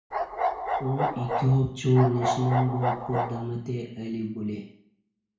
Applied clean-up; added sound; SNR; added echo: none; Bark; 2 dB; reverberation time 0.6 s.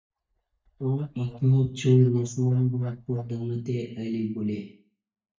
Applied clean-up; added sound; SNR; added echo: neural mask model DeepFilterNet 3.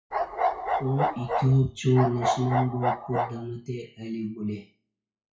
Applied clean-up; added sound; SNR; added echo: classical method WPE with log-MMSE.